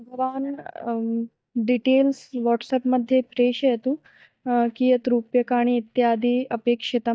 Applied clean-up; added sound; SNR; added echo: neural mask model DeepFilterNet 3.